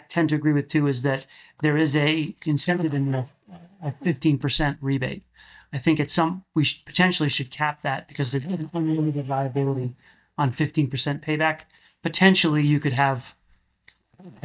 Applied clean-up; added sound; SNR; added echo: neural mask model DeepFilterNet 3.